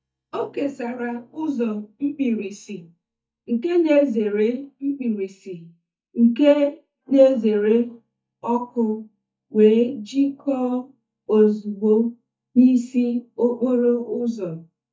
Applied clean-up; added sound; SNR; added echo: neural mask model DeepFilterNet 3.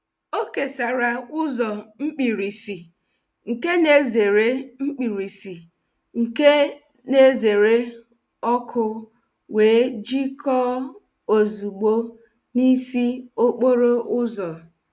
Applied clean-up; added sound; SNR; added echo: none; none; none; none.